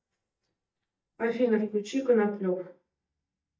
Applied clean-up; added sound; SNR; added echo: neural mask model DeepFilterNet 3.